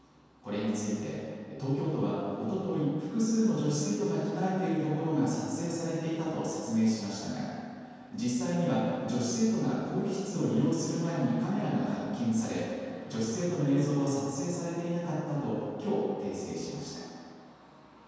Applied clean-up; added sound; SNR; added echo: none; none; none; reverberation time 2.1 s.